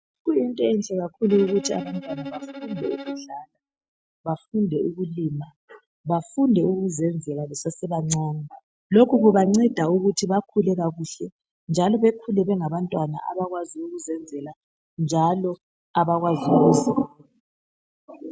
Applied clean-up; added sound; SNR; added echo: neural mask model RNNoise.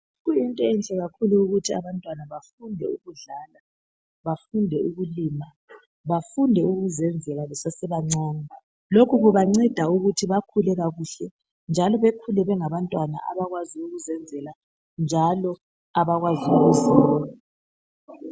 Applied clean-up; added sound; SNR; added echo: none; none; none; none.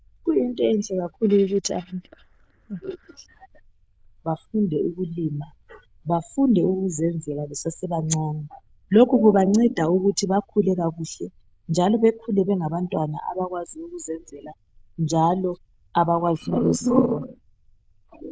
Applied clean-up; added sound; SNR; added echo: neural diffusion model UNIVERSE++.